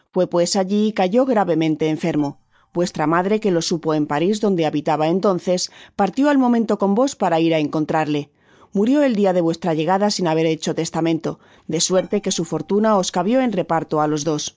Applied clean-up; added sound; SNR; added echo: neural mask model DeepFilterNet 3.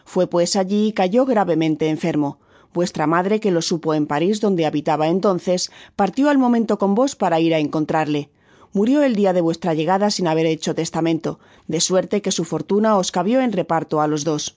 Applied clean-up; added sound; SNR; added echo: none; none; none; none.